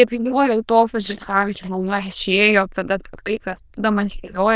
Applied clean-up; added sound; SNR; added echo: neural diffusion model UNIVERSE++.